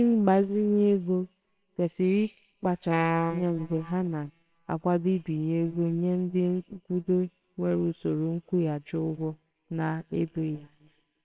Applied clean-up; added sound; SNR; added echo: neural separator model SepFormer WHAMR!.